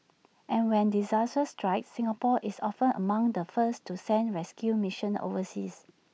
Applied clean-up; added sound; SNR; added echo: none; none; none; none.